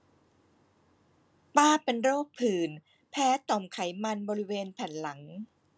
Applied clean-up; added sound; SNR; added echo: none; none; none; none.